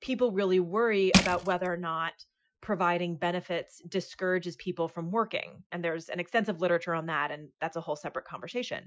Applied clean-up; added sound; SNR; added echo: classical method Wiener filter.